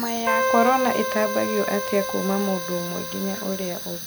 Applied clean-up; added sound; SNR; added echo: none; Fire + Keyboard (musical); 3 dB; none.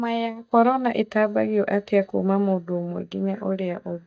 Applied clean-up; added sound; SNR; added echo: neural mask model DeepFilterNet 3.